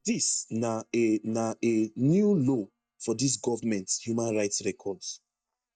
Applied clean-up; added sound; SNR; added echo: neural mask model DeepFilterNet 3.